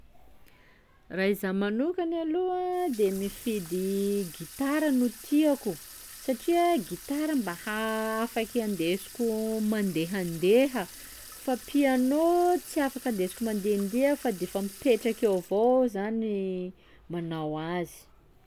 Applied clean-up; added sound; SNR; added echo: none; Sink (filling or washing) / Water tap, faucet; 19 dB; none.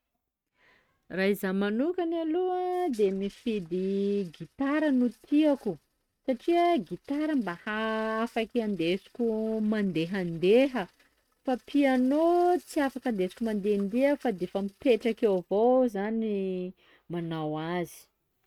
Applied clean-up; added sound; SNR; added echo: neural mask model RNNoise.